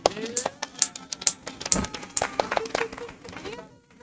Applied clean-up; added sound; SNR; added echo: neural mask model RNNoise.